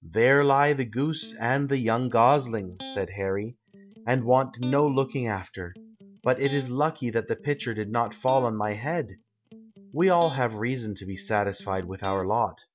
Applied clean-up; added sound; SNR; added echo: none; Electric guitar; 20 dB; none.